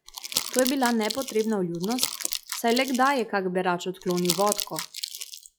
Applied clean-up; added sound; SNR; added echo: classical method log-MMSE.